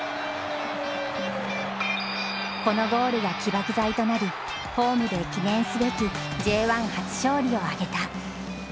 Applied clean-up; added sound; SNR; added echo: none; none; none; none.